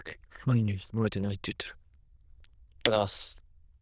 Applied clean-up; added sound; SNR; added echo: neural diffusion model UNIVERSE++.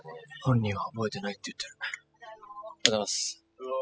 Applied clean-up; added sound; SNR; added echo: classical method spectral subtraction.